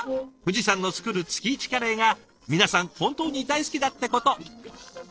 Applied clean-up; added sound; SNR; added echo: neural separator model SepFormer DNS4.